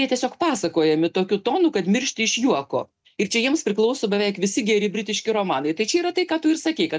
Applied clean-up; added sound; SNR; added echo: none; none; none; none.